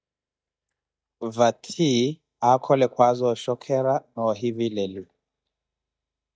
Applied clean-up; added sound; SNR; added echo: neural mask model DeepFilterNet 3.